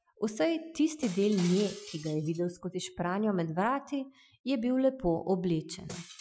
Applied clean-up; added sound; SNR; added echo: classical method Wiener filter.